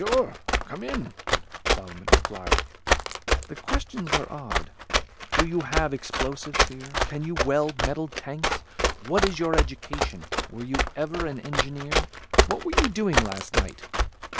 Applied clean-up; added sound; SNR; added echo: none; Run; -4 dB; none.